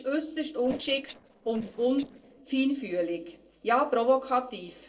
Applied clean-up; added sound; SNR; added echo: neural separator model SepFormer DNS4.